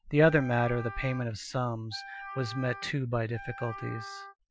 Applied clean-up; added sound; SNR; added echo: classical method Wiener filter.